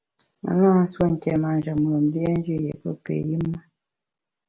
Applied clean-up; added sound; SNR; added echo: none; none; none; none.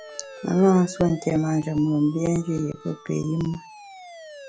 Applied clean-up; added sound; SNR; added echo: none; Siren; 19 dB; none.